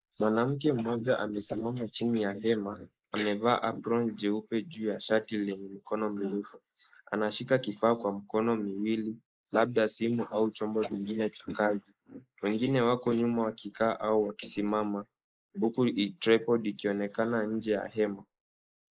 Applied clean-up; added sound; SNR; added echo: neural mask model Resemble Enhance denoiser.